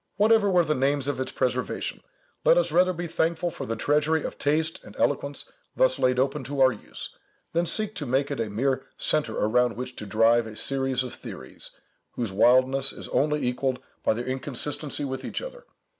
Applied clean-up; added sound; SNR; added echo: none; none; none; none.